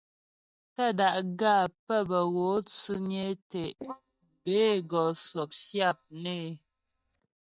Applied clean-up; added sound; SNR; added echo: neural mask model DeepFilterNet 3.